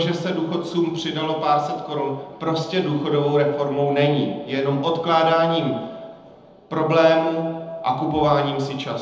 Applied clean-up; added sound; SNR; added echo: none; none; none; reverberation time 0.8 s.